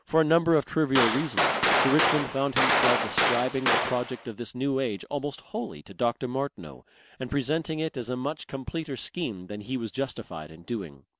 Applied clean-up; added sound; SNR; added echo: none; Gunshot, gunfire; -3 dB; none.